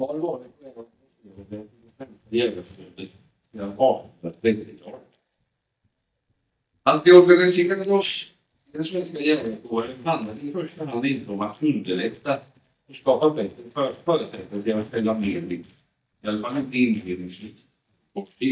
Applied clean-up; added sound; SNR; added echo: neural mask model DeepFilterNet 3.